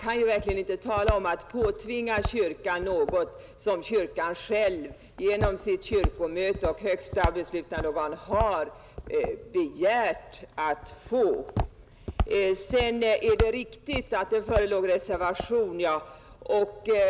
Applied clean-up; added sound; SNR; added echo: none; Walk, footsteps; 9 dB; none.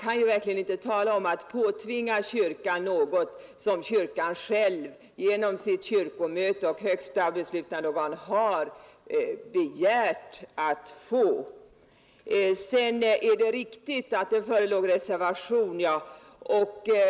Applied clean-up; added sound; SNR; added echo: none; none; none; none.